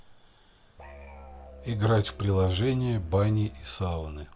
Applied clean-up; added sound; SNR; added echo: none; Musical instrument; 18 dB; none.